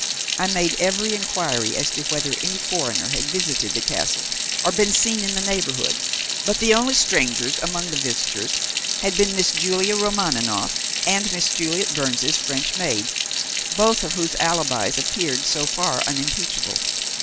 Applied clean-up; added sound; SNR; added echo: none; Sink (filling or washing) / Water tap, faucet; -1 dB; none.